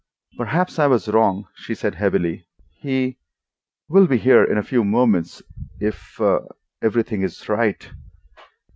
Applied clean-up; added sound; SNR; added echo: none; none; none; none.